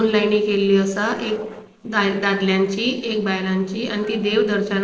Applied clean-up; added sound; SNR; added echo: neural separator model SepFormer DNS4.